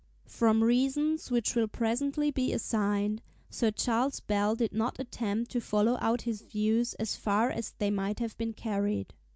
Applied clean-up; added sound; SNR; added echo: none; none; none; none.